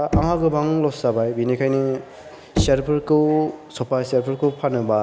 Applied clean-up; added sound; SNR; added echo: none; Knock; 9 dB; none.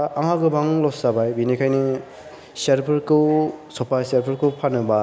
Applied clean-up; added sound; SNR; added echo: none; none; none; none.